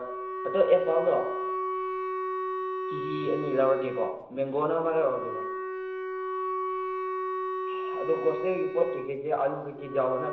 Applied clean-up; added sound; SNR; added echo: none; Wind instrument, woodwind instrument; 3 dB; reverberation time 0.9 s.